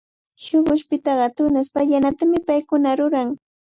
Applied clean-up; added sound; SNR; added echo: none; none; none; none.